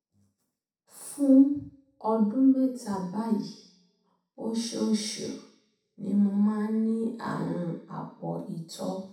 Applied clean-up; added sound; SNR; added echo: none; none; none; reverberation time 0.7 s.